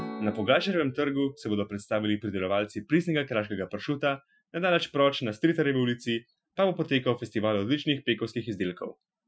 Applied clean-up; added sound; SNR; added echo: classical method Wiener filter.